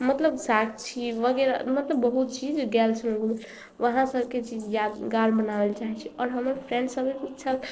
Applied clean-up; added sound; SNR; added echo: neural separator model SepFormer DNS4.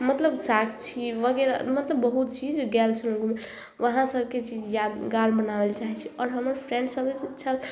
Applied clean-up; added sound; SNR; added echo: none; none; none; none.